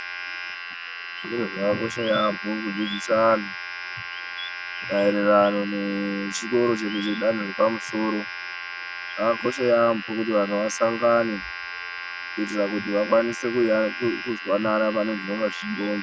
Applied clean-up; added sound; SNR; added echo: none; Domestic sounds, home sounds; 9 dB; none.